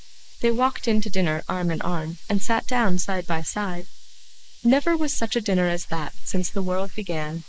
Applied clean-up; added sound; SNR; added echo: neural mask model Resemble Enhance denoiser.